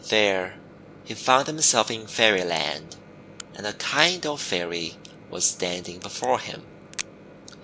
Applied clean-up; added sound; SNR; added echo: none; Microwave oven + Crack; 18 dB; none.